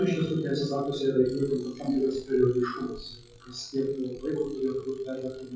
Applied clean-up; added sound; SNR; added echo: classical method WPE with log-MMSE.